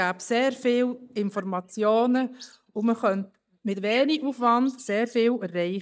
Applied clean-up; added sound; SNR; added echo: neural mask model DeepFilterNet 3.